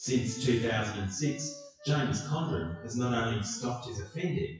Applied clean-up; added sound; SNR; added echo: classical method WPE with log-MMSE.